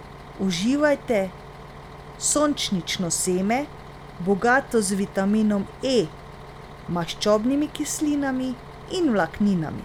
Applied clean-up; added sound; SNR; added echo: none; Bus; 17 dB; none.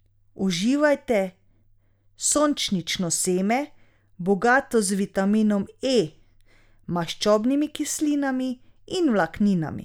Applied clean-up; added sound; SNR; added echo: none; none; none; none.